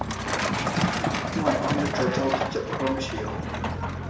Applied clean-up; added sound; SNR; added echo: none; Truck; -4 dB; reverberation time 0.9 s.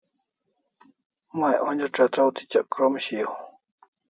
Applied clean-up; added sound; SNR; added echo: none; none; none; none.